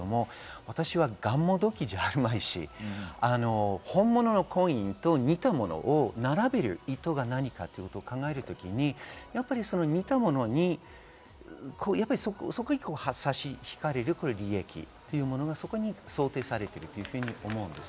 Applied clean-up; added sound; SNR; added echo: none; none; none; none.